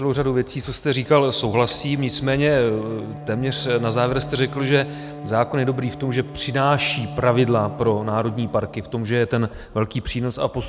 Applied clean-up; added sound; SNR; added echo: none; Bowed string instrument; 15 dB; none.